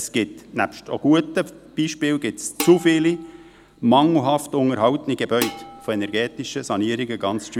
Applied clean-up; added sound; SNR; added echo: none; Dishes, pots, and pans; 15 dB; none.